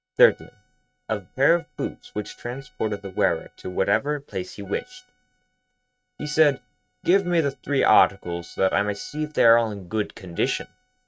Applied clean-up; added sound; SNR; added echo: neural mask model RNNoise.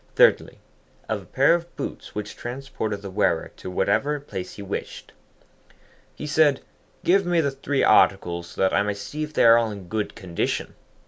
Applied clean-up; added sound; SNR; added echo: none; none; none; none.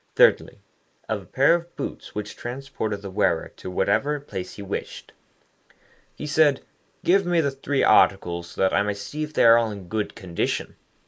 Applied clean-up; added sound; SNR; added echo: neural mask model Resemble Enhance denoiser.